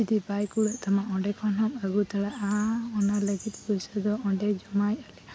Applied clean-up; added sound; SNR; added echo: none; none; none; none.